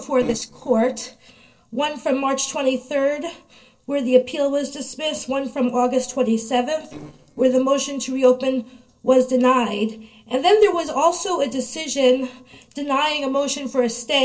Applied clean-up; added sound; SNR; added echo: neural separator model SepFormer DNS4.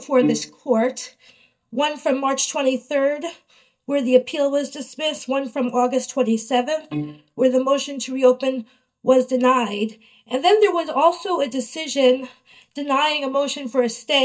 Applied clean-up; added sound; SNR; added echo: neural mask model DeepFilterNet 3.